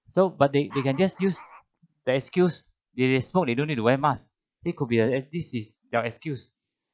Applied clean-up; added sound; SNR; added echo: none; Dog; 18 dB; none.